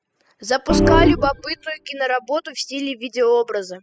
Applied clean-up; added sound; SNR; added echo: classical method spectral subtraction.